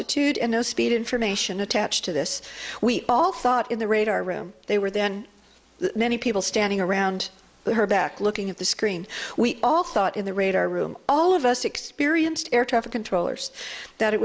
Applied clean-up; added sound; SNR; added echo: none; none; none; none.